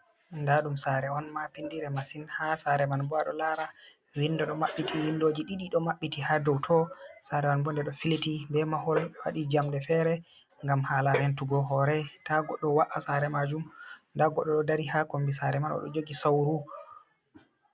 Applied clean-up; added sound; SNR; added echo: none; none; none; none.